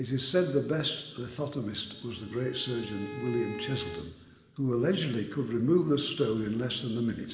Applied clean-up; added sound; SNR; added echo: none; Bowed string instrument; 14 dB; reverberation time 1.7 s.